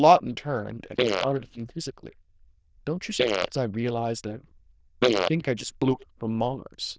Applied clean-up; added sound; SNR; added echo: neural diffusion model UNIVERSE++.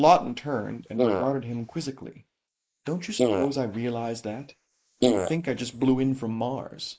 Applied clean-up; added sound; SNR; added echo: neural mask model Resemble Enhance denoiser.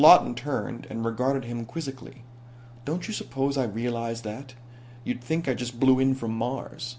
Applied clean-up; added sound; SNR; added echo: none; none; none; none.